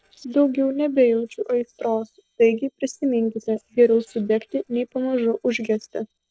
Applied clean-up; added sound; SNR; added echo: neural separator model SepFormer DNS4.